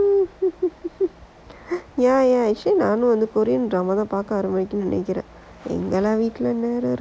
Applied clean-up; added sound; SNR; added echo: none; none; none; none.